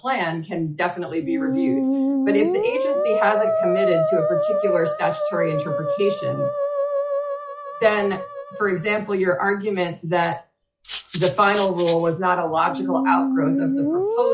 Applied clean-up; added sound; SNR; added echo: classical method log-MMSE.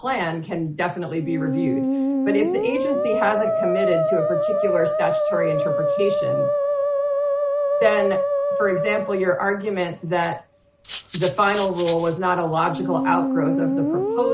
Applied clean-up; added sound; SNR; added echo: none; Musical instrument + Rattle (instrument); -1 dB; none.